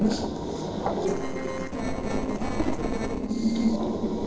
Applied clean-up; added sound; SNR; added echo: neural separator model SepFormer DNS4.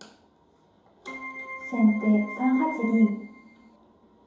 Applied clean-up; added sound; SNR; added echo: none; Keyboard (musical); 12 dB; reverberation time 2.8 s.